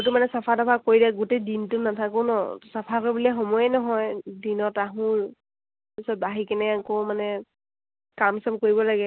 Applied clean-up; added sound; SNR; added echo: none; none; none; none.